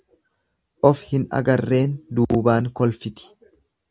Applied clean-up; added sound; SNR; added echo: none; none; none; none.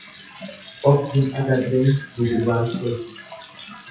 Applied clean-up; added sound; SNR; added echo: classical method WPE with log-MMSE.